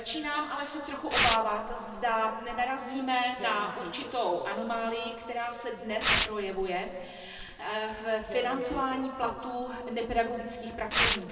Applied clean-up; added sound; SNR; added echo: none; Tearing; 3 dB; reverberation time 1.9 s.